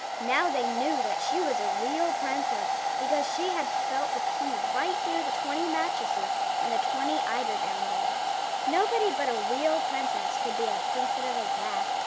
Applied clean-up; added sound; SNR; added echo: none; Domestic sounds, home sounds; -4 dB; none.